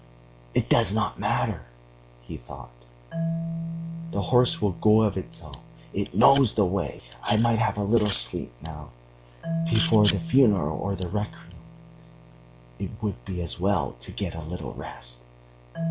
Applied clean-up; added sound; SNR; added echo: none; Marimba, xylophone; 11 dB; none.